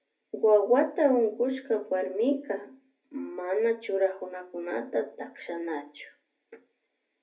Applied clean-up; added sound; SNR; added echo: none; none; none; reverberation time 0.3 s.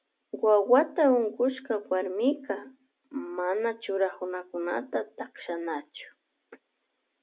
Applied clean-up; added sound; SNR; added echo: none; none; none; none.